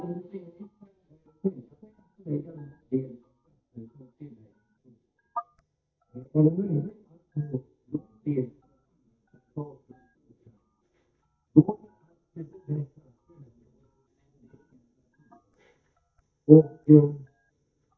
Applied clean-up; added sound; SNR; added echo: neural mask model DeepFilterNet 3.